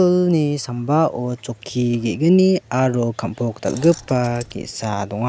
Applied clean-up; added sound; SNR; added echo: none; Keys jangling; 20 dB; none.